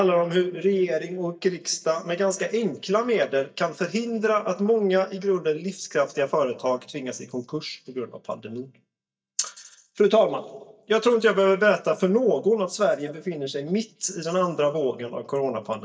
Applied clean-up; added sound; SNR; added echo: neural mask model DeepFilterNet 3.